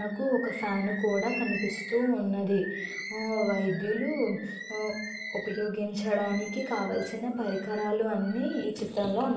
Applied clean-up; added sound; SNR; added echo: none; Bird; 11 dB; reverberation time 0.7 s.